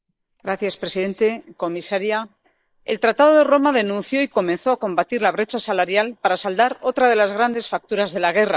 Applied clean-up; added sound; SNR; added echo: neural mask model Resemble Enhance denoiser.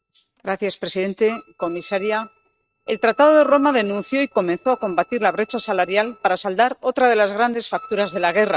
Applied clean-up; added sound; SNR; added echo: neural mask model RNNoise.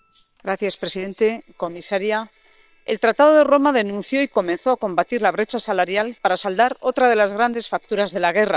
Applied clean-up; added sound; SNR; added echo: neural separator model SepFormer WHAM!.